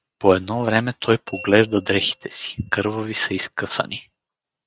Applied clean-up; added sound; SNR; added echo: neural mask model RNNoise.